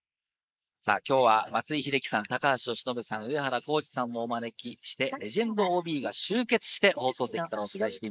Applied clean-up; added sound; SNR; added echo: neural mask model Resemble Enhance denoiser.